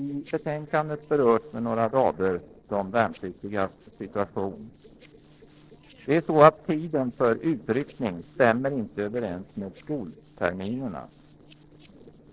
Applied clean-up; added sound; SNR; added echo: neural separator model SepFormer DNS4.